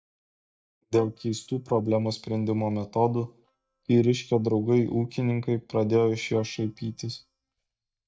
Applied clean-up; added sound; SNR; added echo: neural mask model DeepFilterNet 3.